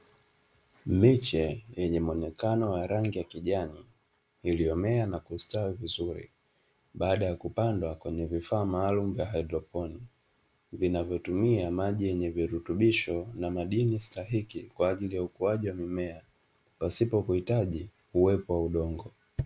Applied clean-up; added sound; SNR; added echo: none; none; none; none.